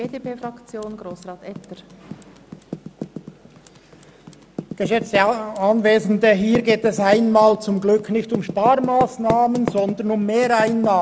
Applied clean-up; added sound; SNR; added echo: none; Typing; 13 dB; none.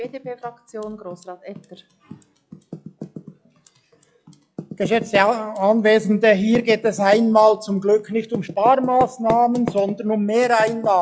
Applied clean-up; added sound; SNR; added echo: classical method log-MMSE.